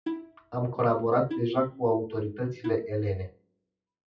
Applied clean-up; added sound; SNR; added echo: classical method WPE with log-MMSE.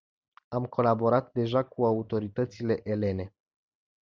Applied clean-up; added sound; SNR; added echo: none; none; none; none.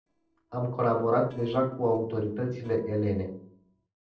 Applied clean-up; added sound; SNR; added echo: neural separator model SepFormer DNS4.